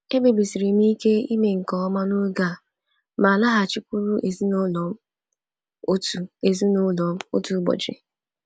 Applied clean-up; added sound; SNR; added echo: none; none; none; none.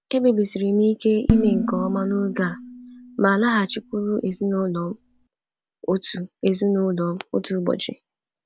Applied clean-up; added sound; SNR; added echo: none; Dishes, pots, and pans; 4 dB; none.